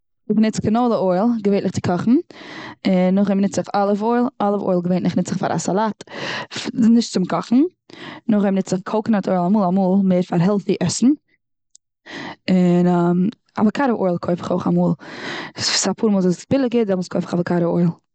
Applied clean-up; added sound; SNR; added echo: neural mask model Resemble Enhance denoiser.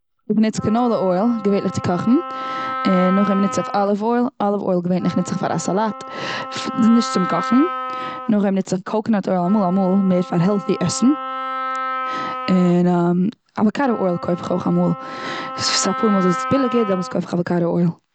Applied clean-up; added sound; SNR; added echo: none; Wind instrument, woodwind instrument; 10 dB; none.